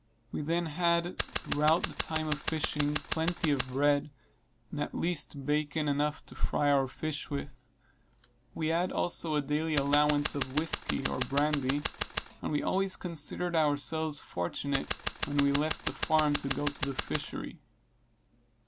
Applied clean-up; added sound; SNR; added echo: none; Scissors; 5 dB; none.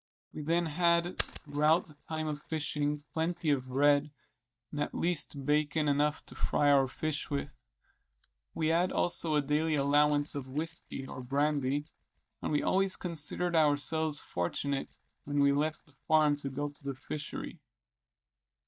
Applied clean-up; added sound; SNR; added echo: neural mask model DeepFilterNet 3.